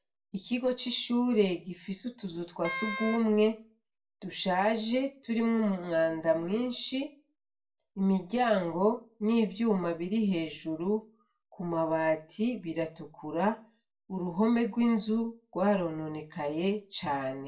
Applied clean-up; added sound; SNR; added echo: none; Wind instrument, woodwind instrument; 8 dB; reverberation time 0.2 s.